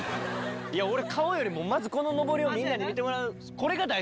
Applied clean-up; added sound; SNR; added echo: none; Electric guitar / Strum; 11 dB; none.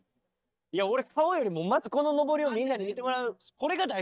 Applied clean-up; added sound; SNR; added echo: neural mask model DeepFilterNet 3.